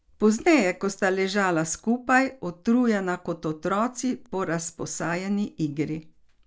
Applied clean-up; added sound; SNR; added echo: none; none; none; none.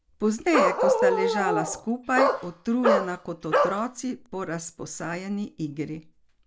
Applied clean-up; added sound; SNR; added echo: none; Bark; -4 dB; none.